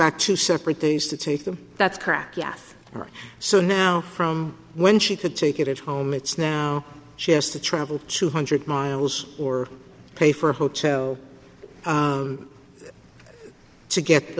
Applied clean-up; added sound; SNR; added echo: none; none; none; none.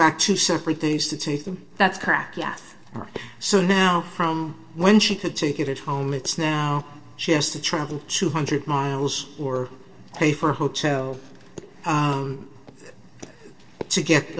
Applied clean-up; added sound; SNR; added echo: neural separator model SepFormer DNS4.